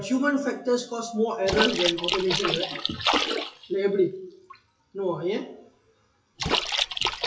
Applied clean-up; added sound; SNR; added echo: classical method WPE with log-MMSE.